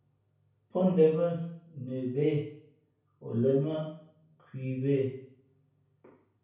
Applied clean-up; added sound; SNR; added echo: none; none; none; reverberation time 0.6 s.